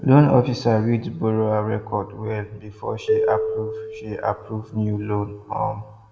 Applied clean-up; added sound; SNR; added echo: none; Marimba, xylophone; 8 dB; reverberation time 0.9 s.